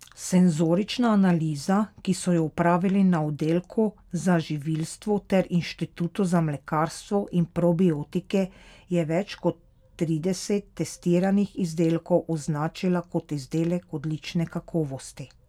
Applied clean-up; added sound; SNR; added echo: none; none; none; none.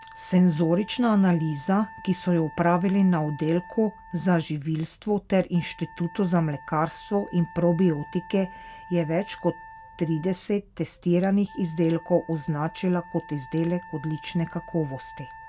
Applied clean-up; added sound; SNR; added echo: none; Wind instrument, woodwind instrument; 20 dB; none.